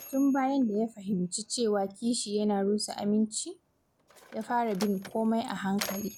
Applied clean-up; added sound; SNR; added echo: none; Mechanisms; 17 dB; none.